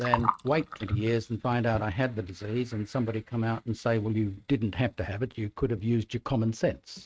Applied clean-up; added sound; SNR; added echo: neural mask model RNNoise.